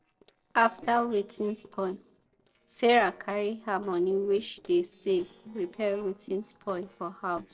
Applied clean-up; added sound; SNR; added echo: neural separator model SepFormer DNS4.